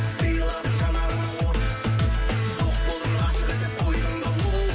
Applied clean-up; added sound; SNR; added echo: none; none; none; none.